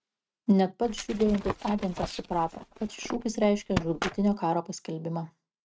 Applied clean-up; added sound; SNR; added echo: neural mask model RNNoise.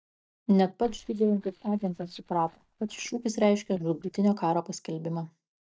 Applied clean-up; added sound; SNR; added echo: neural mask model DeepFilterNet 3.